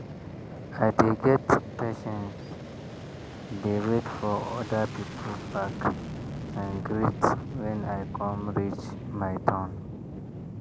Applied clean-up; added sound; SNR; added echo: none; Fixed-wing aircraft, airplane; 8 dB; none.